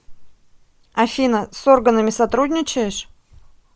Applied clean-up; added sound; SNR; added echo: none; none; none; none.